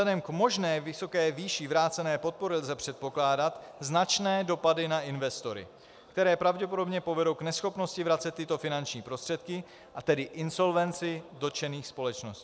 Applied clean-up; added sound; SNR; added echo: none; none; none; none.